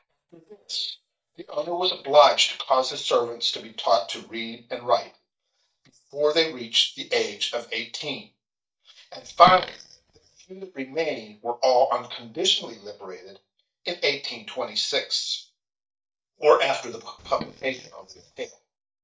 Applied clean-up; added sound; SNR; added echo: neural mask model DeepFilterNet 3.